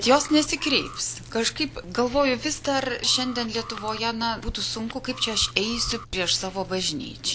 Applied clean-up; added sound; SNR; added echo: none; Chewing, mastication + Alarm; 16 dB; none.